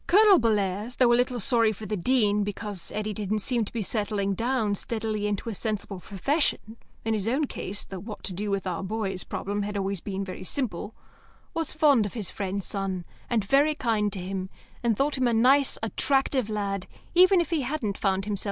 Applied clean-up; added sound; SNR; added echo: none; none; none; none.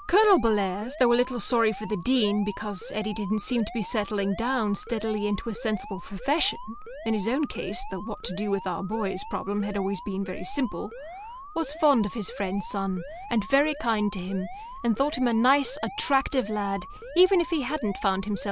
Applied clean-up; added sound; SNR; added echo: none; Alarm; 14 dB; none.